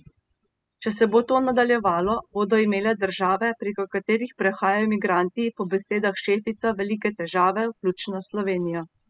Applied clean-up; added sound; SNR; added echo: classical method spectral subtraction.